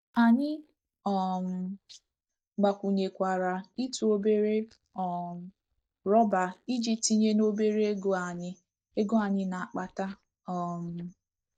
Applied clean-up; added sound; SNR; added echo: neural mask model DeepFilterNet 3.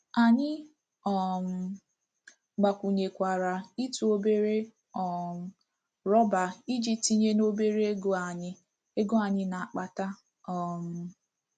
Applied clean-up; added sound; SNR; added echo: none; none; none; none.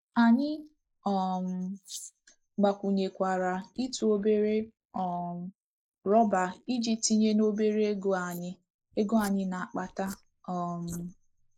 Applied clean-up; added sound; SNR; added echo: neural mask model Resemble Enhance denoiser.